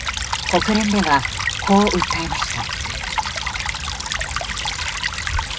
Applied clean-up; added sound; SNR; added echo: none; Stream / Trickle, dribble; 1 dB; reverberation time 0.2 s.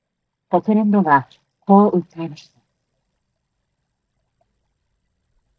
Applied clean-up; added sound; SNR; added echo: neural mask model DeepFilterNet 3.